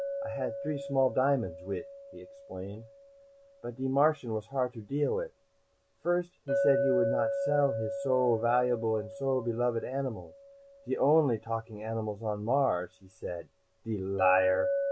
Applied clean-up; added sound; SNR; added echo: none; Chink, clink; 5 dB; none.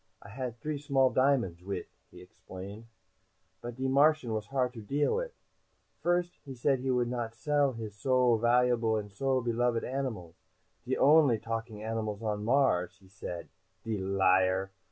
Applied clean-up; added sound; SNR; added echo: none; none; none; none.